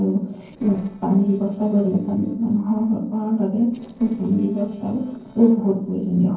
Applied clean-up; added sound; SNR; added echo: neural separator model SepFormer DNS4.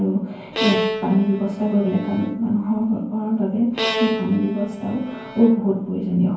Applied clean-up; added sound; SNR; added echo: none; Bowed string instrument; 8 dB; reverberation time 0.9 s.